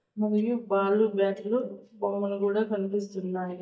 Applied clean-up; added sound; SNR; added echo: neural mask model DeepFilterNet 3.